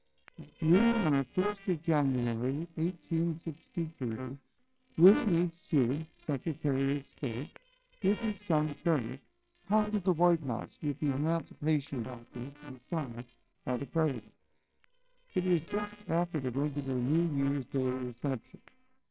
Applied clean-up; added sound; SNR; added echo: neural separator model SepFormer WHAMR!.